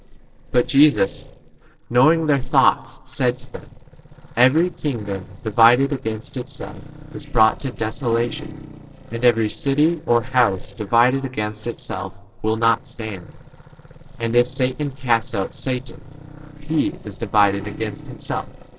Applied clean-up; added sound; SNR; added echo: neural separator model SepFormer DNS4.